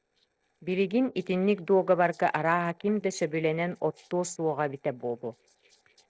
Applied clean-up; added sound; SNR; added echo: neural separator model SepFormer DNS4.